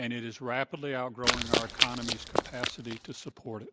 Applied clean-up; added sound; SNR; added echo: none; Run; -5 dB; none.